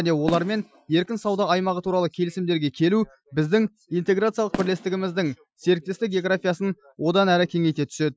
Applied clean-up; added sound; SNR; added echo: classical method Wiener filter.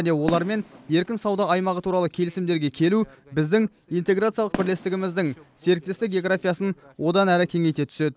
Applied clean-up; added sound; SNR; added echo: none; Fireworks; 18 dB; none.